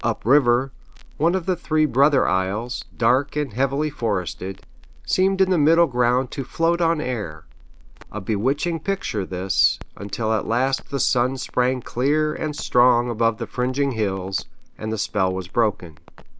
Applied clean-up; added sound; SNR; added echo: none; Crackle; 16 dB; none.